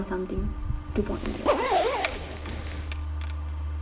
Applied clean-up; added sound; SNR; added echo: none; Zipper (clothing); -2 dB; reverberation time 0.6 s.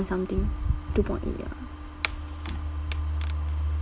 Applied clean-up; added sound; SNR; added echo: none; none; none; none.